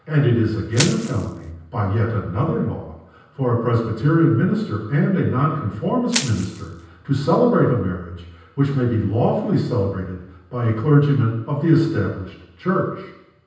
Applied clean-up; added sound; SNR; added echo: none; Crushing; 9 dB; reverberation time 0.9 s.